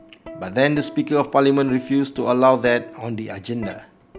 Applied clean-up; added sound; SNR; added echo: none; Plucked string instrument; 20 dB; none.